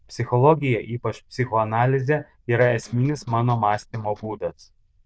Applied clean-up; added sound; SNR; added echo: neural diffusion model UNIVERSE++.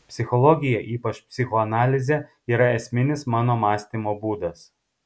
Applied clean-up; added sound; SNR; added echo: none; none; none; none.